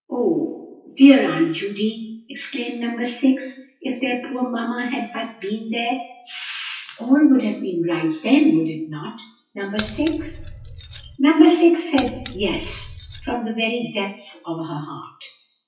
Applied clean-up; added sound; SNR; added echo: classical method WPE with log-MMSE.